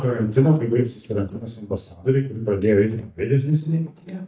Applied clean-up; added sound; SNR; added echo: neural mask model DeepFilterNet 3.